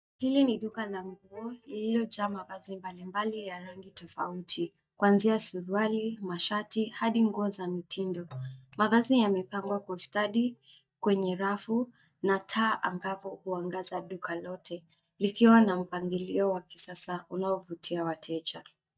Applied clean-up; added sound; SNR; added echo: neural mask model DeepFilterNet 3.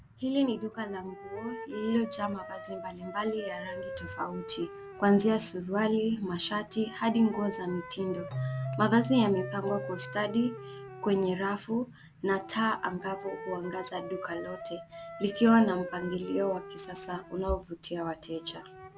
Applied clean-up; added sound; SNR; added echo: none; Keyboard (musical) + Wind instrument, woodwind instrument; 11 dB; none.